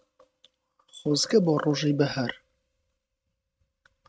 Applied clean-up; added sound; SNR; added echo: neural mask model RNNoise.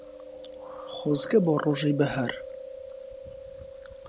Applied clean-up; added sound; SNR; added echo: none; Chewing, mastication; 10 dB; none.